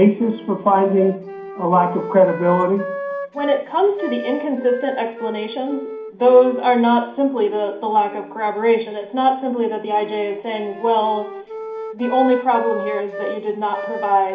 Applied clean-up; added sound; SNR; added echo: none; Wind instrument, woodwind instrument; 13 dB; reverberation time 0.5 s.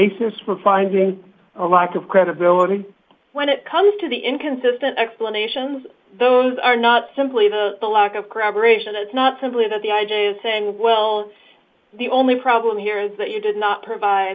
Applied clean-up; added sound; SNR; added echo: none; none; none; none.